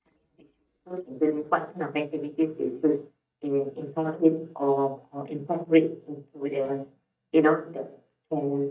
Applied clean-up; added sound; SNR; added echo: neural mask model DeepFilterNet 3.